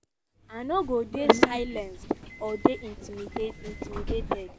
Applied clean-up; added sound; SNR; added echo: none; Subway, metro, underground; 10 dB; none.